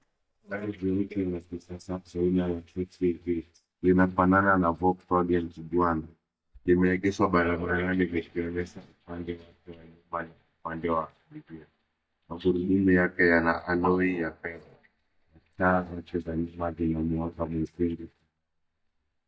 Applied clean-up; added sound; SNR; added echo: neural mask model DeepFilterNet 3.